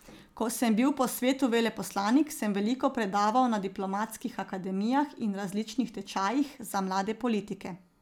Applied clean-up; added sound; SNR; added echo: none; none; none; none.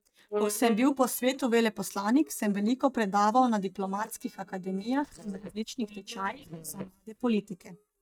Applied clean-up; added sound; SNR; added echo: neural mask model DeepFilterNet 3.